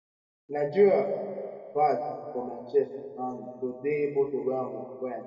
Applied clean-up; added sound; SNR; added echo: none; none; none; reverberation time 1.7 s.